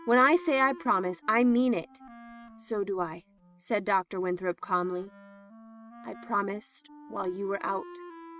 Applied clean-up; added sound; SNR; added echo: neural mask model RNNoise.